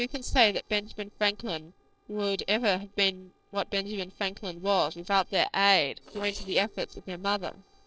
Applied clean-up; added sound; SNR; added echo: neural separator model SepFormer DNS4.